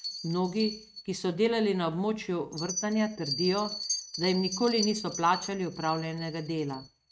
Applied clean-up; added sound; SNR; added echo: neural mask model RNNoise.